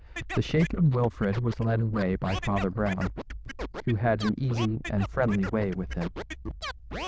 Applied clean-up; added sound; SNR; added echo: neural diffusion model UNIVERSE++.